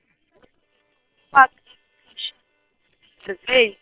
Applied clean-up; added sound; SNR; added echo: neural separator model SepFormer WHAM!.